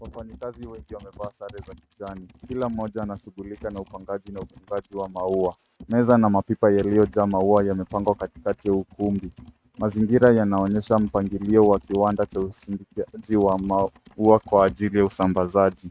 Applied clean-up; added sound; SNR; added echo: neural mask model RNNoise.